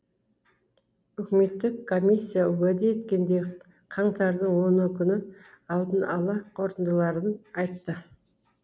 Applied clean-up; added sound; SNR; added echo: none; none; none; none.